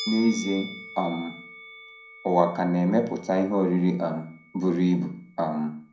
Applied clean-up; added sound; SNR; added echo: none; Musical instrument; 17 dB; reverberation time 0.6 s.